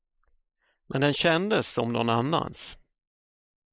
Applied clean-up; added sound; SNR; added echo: neural mask model Resemble Enhance denoiser.